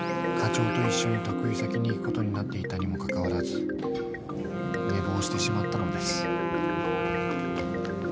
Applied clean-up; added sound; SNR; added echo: none; Wind instrument, woodwind instrument; 4 dB; none.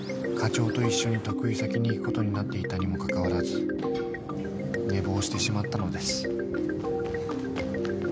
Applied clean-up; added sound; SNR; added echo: none; none; none; none.